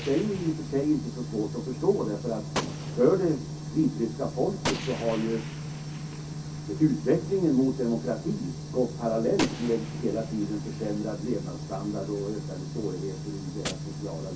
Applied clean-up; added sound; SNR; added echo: none; Gunshot, gunfire; 14 dB; reverberation time 0.3 s.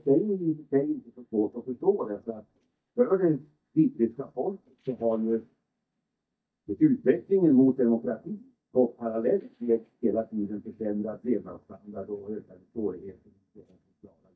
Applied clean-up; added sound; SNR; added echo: neural mask model DeepFilterNet 3.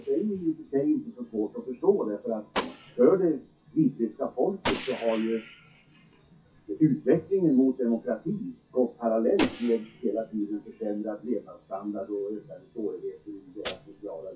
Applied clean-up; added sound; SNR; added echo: classical method WPE with log-MMSE.